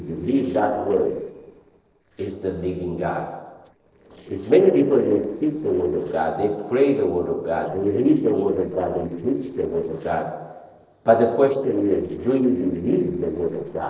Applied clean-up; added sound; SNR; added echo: neural separator model SepFormer DNS4.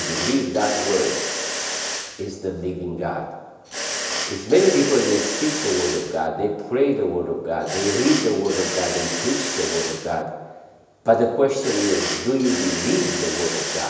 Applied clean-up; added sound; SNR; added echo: none; Mechanisms; 6 dB; reverberation time 1.0 s.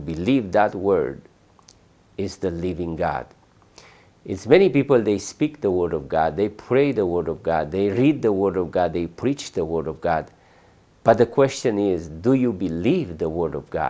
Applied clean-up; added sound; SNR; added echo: none; none; none; none.